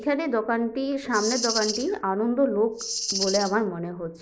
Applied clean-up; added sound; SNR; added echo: none; Rattle (instrument); 5 dB; none.